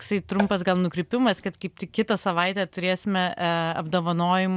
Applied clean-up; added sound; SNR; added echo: none; Marimba, xylophone; 5 dB; none.